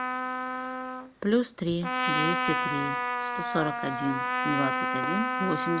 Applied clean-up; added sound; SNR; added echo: none; Trumpet; -1 dB; none.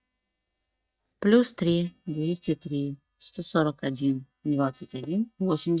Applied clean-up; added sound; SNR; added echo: neural mask model DeepFilterNet 3.